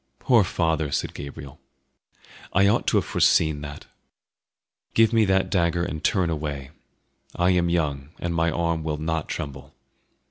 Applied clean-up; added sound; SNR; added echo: none; none; none; none.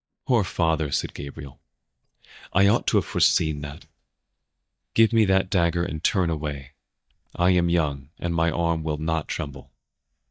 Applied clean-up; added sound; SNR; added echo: neural mask model DeepFilterNet 3.